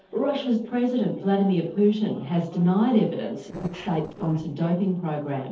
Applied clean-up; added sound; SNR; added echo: neural separator model SepFormer DNS4.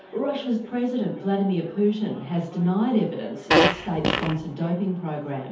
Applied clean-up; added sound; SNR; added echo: none; Fart; -4 dB; reverberation time 0.6 s.